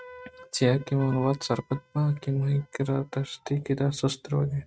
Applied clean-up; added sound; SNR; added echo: neural mask model RNNoise.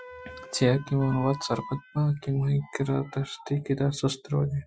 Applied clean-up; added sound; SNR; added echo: classical method Wiener filter.